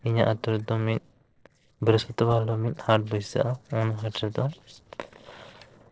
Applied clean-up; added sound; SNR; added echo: neural separator model SepFormer DNS4.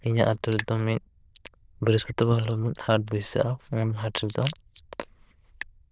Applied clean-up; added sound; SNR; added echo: neural diffusion model UNIVERSE++.